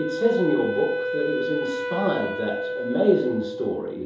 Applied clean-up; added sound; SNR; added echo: none; Wind instrument, woodwind instrument; 4 dB; reverberation time 2.8 s.